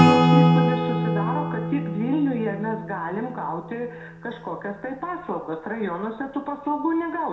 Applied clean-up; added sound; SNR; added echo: none; Acoustic guitar / Strum; -4 dB; reverberation time 0.5 s.